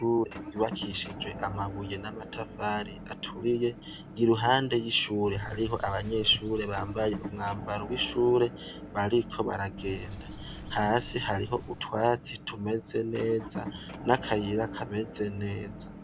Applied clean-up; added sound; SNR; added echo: none; Bird + Motor vehicle (road) / Engine; 11 dB; none.